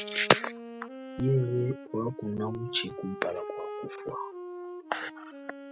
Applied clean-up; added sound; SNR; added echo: none; Wind instrument, woodwind instrument; 11 dB; none.